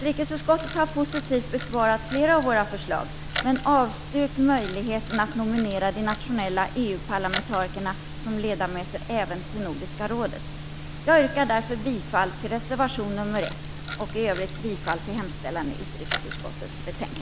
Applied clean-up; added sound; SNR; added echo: none; Camera; 10 dB; none.